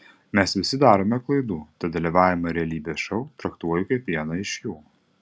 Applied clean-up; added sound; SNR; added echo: none; none; none; none.